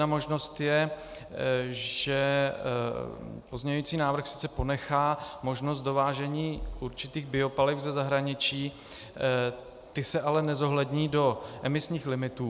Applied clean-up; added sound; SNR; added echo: none; none; none; none.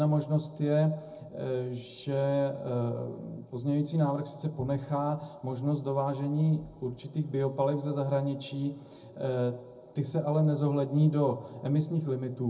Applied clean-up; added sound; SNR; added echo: none; none; none; reverberation time 0.4 s.